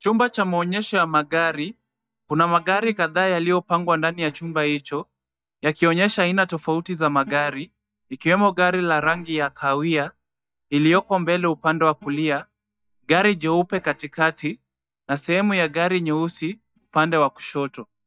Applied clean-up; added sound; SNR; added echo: neural mask model DeepFilterNet 3.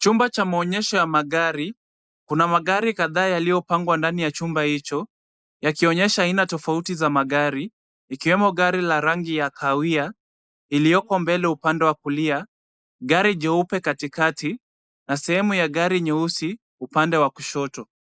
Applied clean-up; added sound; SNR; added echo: neural mask model Resemble Enhance denoiser.